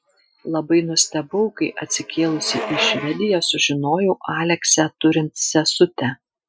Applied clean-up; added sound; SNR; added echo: classical method Wiener filter.